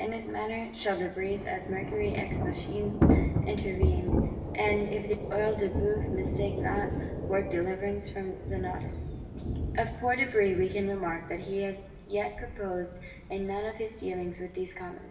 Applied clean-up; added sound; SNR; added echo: none; Thunder / Rain; 1 dB; reverberation time 1.1 s.